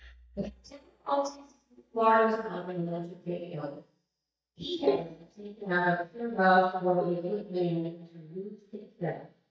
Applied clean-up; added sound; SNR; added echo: neural mask model DeepFilterNet 3.